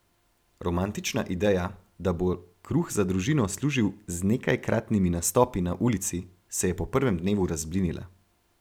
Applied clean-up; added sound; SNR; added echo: none; none; none; none.